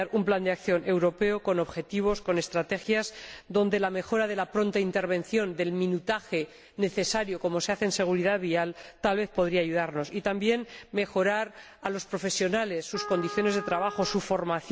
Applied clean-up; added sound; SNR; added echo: none; Trumpet; 12 dB; none.